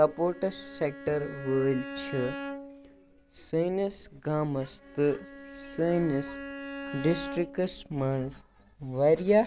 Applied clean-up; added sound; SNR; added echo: none; Bowed string instrument; 13 dB; none.